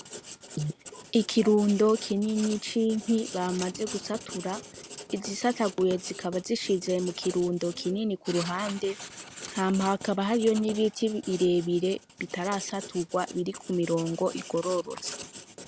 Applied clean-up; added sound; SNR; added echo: none; Writing; 14 dB; none.